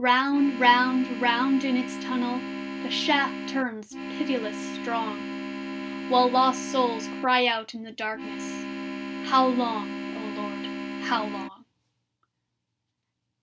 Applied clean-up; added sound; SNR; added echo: none; Organ; 6 dB; none.